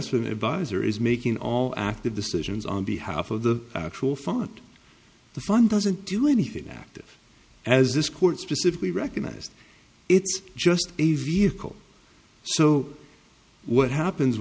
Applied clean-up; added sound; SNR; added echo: none; none; none; none.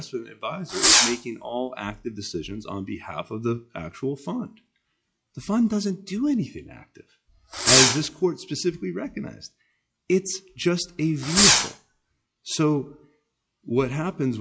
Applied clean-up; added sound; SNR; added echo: classical method log-MMSE.